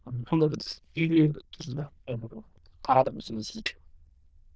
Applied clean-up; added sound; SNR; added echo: neural diffusion model UNIVERSE++.